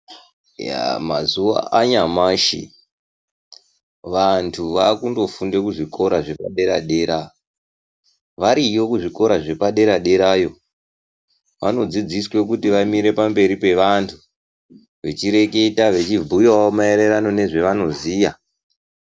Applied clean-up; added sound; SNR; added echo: none; none; none; none.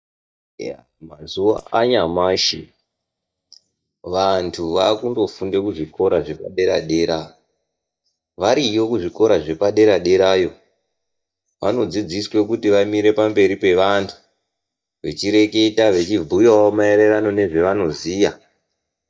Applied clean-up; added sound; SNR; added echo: neural mask model DeepFilterNet 3.